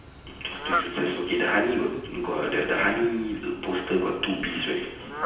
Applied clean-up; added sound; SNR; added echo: none; Fowl; 9 dB; reverberation time 0.9 s.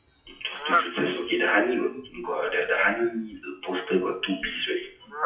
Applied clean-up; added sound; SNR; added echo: classical method WPE with log-MMSE.